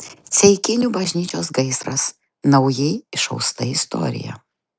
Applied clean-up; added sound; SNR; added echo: none; none; none; none.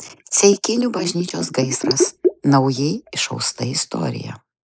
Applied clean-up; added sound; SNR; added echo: neural mask model Resemble Enhance denoiser.